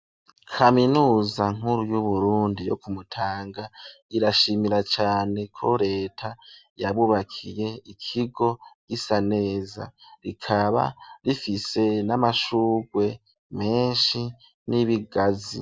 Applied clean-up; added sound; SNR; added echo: none; none; none; none.